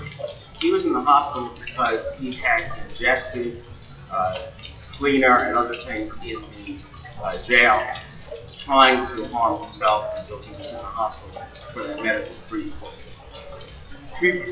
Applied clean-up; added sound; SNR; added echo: classical method WPE with log-MMSE.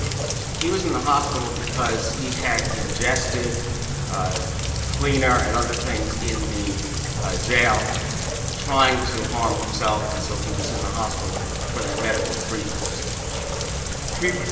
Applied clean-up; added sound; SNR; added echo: none; Rain; 0 dB; reverberation time 2.4 s.